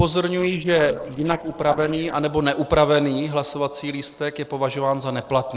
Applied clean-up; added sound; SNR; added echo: neural separator model SepFormer DNS4.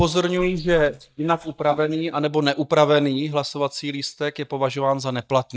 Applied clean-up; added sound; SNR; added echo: neural mask model DeepFilterNet 3.